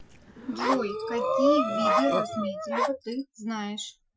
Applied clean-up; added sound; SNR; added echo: classical method Wiener filter.